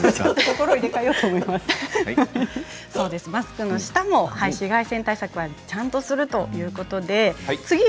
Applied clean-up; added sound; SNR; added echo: none; none; none; none.